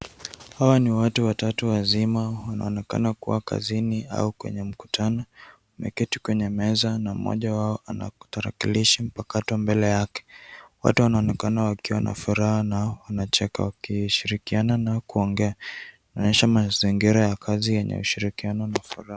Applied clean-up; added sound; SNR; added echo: none; none; none; none.